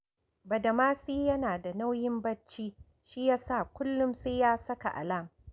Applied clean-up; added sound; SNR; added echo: none; none; none; none.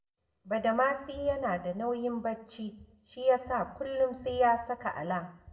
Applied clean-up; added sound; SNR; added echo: none; none; none; reverberation time 0.6 s.